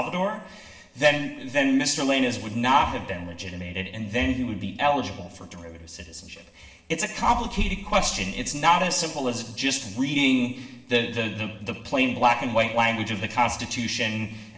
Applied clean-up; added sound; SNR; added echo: none; none; none; reverberation time 1.4 s.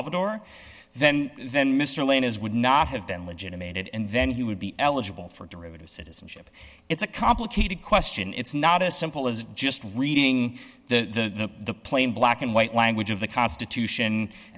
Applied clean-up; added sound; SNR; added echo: none; none; none; none.